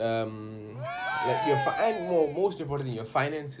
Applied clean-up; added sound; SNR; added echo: none; Cheering; 3 dB; none.